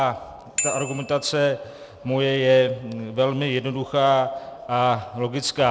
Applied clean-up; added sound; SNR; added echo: none; Bicycle bell; 12 dB; none.